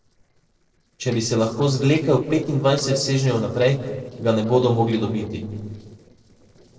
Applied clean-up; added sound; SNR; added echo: neural separator model SepFormer DNS4.